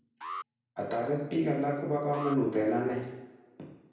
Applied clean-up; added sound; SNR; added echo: none; Alarm; 15 dB; reverberation time 0.9 s.